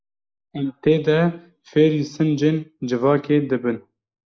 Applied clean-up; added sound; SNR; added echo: neural mask model Resemble Enhance denoiser.